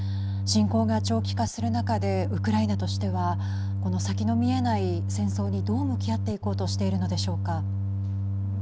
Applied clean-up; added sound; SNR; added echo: none; Organ; -1 dB; none.